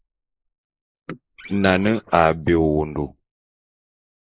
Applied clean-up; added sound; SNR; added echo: neural mask model Resemble Enhance denoiser.